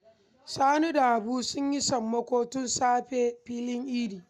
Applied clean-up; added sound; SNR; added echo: none; none; none; none.